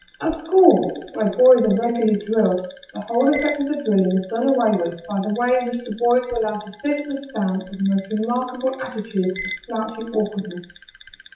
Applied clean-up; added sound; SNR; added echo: classical method WPE with log-MMSE.